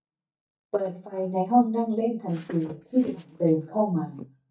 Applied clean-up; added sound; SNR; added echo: neural mask model DeepFilterNet 3.